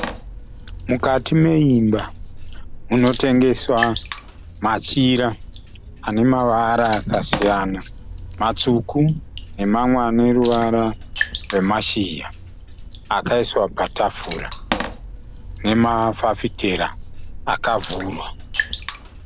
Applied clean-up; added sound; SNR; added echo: none; Water / Splash, splatter; 11 dB; none.